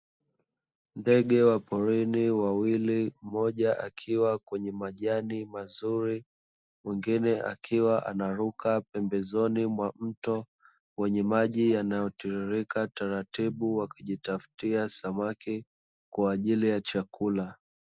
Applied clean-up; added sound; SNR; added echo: none; none; none; none.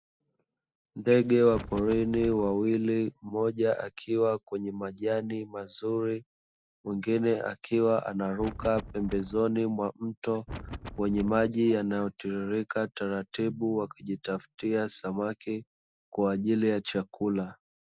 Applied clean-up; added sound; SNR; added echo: none; Wind; 11 dB; none.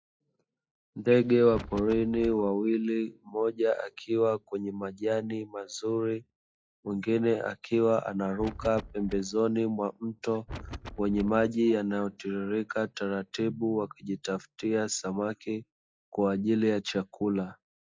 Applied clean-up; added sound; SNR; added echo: classical method log-MMSE.